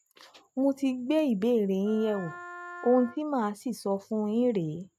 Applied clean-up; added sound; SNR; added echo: neural mask model RNNoise.